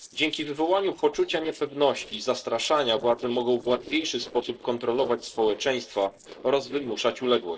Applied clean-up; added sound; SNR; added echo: neural separator model SepFormer DNS4.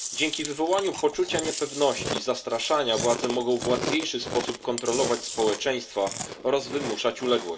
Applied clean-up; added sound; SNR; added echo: none; Chewing, mastication; 8 dB; reverberation time 0.2 s.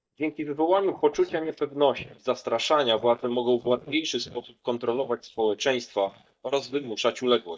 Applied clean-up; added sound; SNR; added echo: neural mask model DeepFilterNet 3.